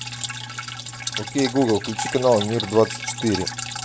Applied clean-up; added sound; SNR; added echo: none; Drip; 7 dB; none.